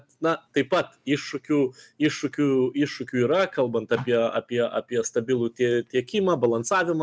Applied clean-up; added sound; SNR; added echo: none; none; none; none.